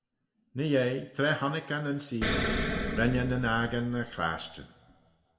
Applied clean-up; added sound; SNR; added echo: none; Explosion; 2 dB; reverberation time 1.2 s.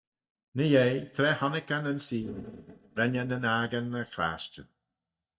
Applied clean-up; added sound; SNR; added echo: neural mask model DeepFilterNet 3.